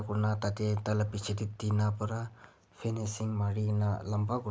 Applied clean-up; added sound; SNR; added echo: none; none; none; none.